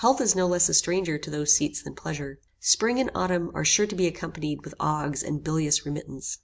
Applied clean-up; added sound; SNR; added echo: none; none; none; none.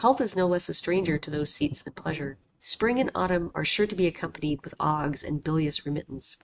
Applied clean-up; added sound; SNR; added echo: neural mask model RNNoise.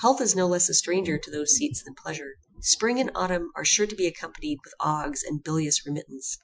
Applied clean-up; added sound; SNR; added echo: classical method Wiener filter.